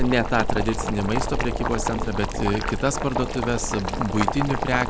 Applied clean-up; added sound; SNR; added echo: none; Boiling + Crackle; 0 dB; none.